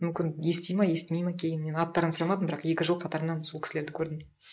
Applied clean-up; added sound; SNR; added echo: neural mask model Resemble Enhance denoiser.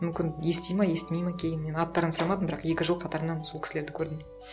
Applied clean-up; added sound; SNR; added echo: none; none; none; none.